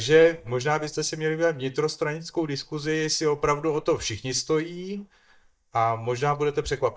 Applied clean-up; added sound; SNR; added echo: neural mask model DeepFilterNet 3.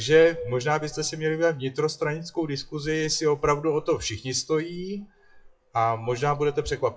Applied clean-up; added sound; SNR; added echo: classical method WPE with log-MMSE.